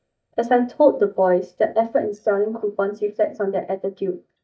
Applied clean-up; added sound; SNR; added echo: neural mask model DeepFilterNet 3.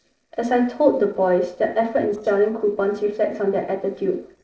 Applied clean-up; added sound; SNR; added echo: neural separator model SepFormer DNS4.